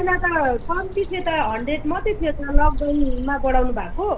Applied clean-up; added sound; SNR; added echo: none; Bird vocalization, bird call, bird song; 0 dB; none.